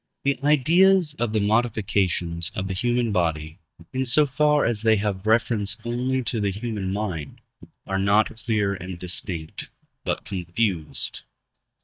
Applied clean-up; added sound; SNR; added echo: neural mask model DeepFilterNet 3.